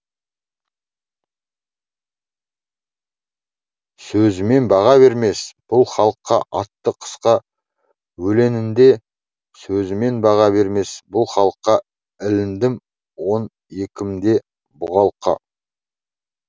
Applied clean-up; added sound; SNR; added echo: none; none; none; none.